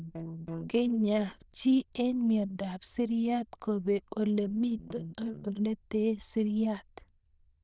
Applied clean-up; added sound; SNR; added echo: neural diffusion model UNIVERSE++.